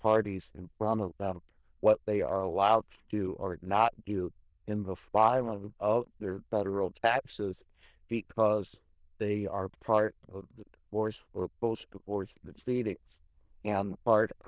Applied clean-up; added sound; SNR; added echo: neural diffusion model UNIVERSE++.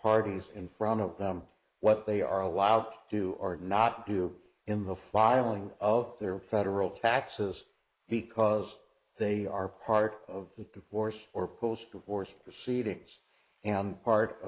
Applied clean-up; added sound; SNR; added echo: neural mask model Resemble Enhance denoiser.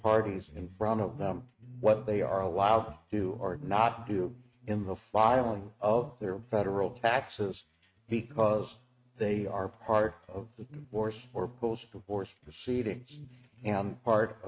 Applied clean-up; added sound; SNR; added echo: neural mask model RNNoise.